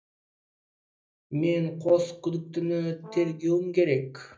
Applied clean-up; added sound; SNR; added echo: neural mask model DeepFilterNet 3.